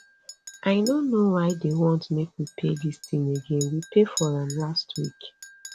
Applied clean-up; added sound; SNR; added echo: none; Chink, clink; 17 dB; none.